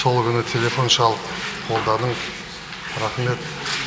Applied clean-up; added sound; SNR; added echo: none; none; none; none.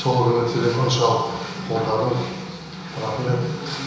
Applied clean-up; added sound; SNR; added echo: none; none; none; reverberation time 1.0 s.